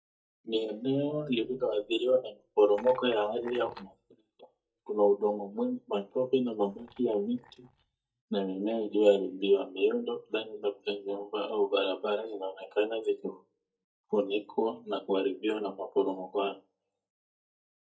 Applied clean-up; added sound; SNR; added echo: neural mask model DeepFilterNet 3.